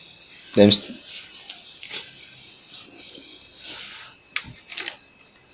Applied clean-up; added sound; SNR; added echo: none; none; none; none.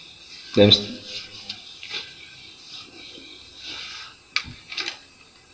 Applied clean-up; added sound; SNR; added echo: none; none; none; reverberation time 0.8 s.